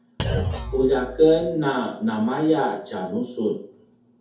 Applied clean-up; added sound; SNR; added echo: none; Thump, thud; 6 dB; reverberation time 0.5 s.